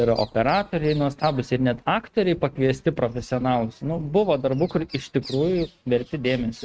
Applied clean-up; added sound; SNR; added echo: neural mask model RNNoise.